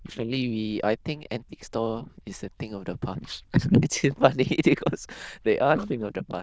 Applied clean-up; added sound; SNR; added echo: neural diffusion model UNIVERSE++.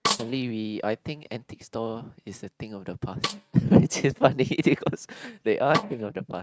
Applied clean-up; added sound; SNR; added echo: neural mask model RNNoise.